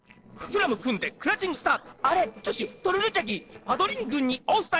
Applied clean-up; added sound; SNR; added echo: neural separator model SepFormer DNS4.